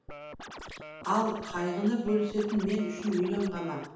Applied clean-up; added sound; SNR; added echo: none; Scratching (performance technique); 13 dB; reverberation time 0.8 s.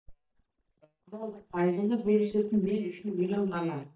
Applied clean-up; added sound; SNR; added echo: neural mask model DeepFilterNet 3.